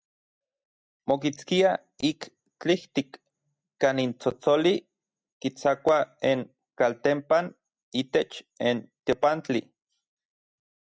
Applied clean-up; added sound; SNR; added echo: none; none; none; none.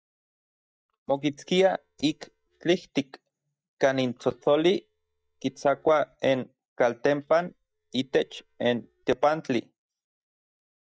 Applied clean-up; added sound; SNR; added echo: neural mask model DeepFilterNet 3.